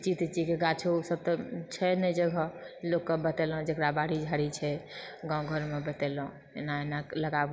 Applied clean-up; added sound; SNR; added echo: none; none; none; none.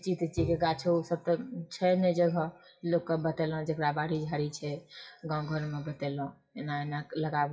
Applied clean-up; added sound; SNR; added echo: classical method WPE with log-MMSE.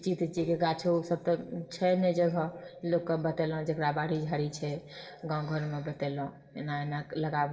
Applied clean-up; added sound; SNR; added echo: neural separator model SepFormer DNS4.